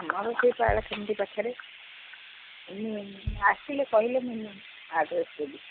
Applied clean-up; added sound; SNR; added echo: none; Bass drum; 14 dB; none.